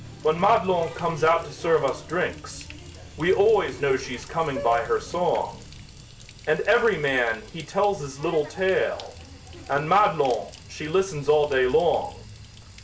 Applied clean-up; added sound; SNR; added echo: none; Water tap, faucet; 16 dB; none.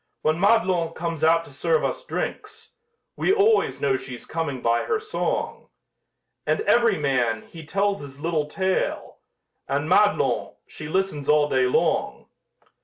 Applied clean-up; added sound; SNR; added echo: none; none; none; none.